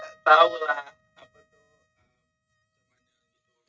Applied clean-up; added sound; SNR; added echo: neural mask model RNNoise.